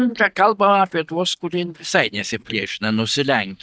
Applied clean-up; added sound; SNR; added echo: neural mask model DeepFilterNet 3.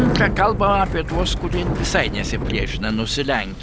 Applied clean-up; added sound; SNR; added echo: none; Bicycle; 2 dB; none.